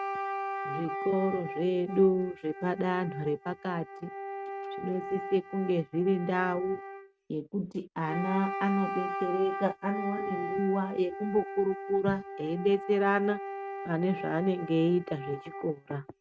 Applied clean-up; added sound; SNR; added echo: neural mask model RNNoise.